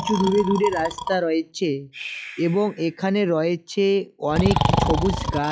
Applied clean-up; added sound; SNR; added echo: classical method log-MMSE.